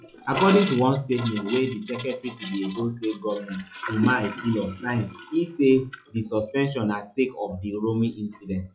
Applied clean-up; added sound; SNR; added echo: classical method log-MMSE.